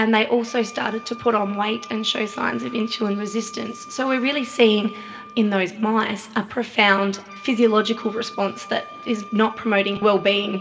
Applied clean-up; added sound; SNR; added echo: none; Wind instrument, woodwind instrument; 18 dB; reverberation time 1.3 s.